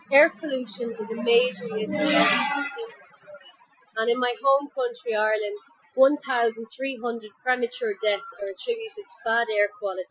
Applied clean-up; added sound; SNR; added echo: classical method Wiener filter.